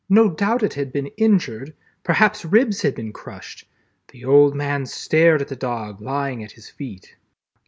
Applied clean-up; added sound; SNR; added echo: none; none; none; none.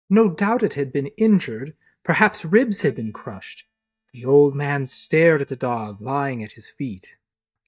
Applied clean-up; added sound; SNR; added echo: neural mask model DeepFilterNet 3.